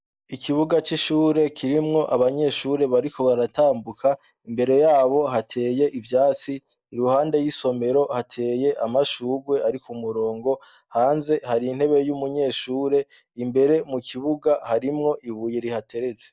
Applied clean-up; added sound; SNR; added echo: neural mask model Resemble Enhance denoiser.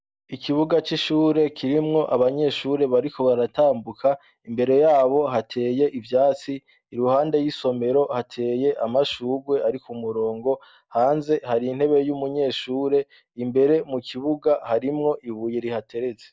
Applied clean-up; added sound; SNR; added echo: none; none; none; none.